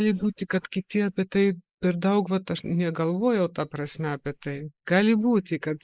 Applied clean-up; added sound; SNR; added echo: neural mask model Resemble Enhance denoiser.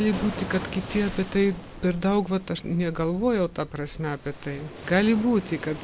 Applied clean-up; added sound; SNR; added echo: none; Waves, surf; 13 dB; none.